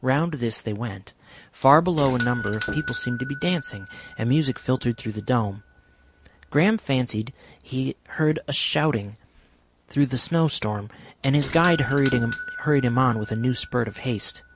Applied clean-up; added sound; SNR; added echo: none; Doorbell; 14 dB; none.